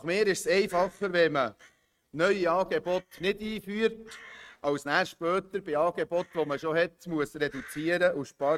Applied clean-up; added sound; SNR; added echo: neural mask model RNNoise.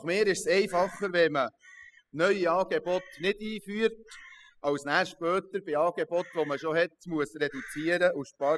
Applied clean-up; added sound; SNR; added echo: classical method spectral subtraction.